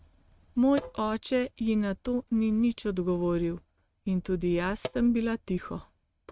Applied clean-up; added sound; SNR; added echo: neural mask model RNNoise.